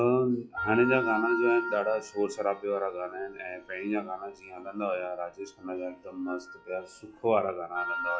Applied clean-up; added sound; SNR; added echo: classical method log-MMSE.